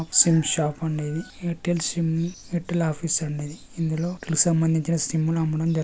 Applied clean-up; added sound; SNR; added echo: none; none; none; none.